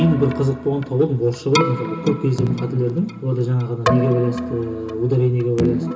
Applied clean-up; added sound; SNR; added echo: none; Keyboard (musical); 5 dB; reverberation time 0.2 s.